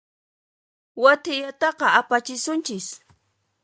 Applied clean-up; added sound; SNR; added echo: none; none; none; none.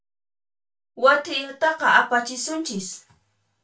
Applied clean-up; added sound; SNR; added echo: none; none; none; reverberation time 0.2 s.